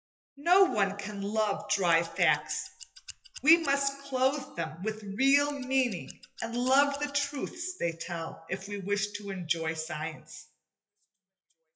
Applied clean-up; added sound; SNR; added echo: classical method WPE with log-MMSE.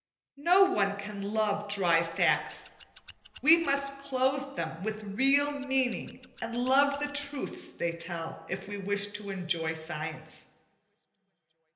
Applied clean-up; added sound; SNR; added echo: none; Scissors; 17 dB; reverberation time 1.4 s.